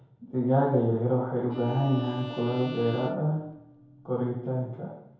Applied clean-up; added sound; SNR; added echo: none; Bowed string instrument; 15 dB; reverberation time 0.9 s.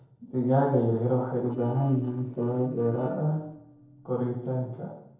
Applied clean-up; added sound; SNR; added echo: neural separator model SepFormer DNS4.